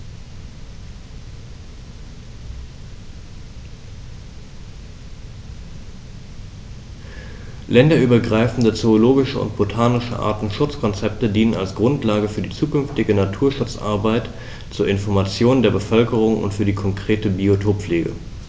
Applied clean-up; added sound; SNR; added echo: none; none; none; none.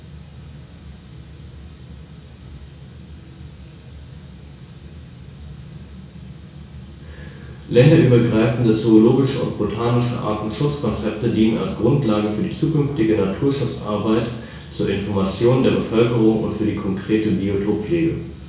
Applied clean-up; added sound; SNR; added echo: none; none; none; reverberation time 0.6 s.